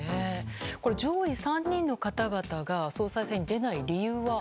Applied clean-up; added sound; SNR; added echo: none; none; none; none.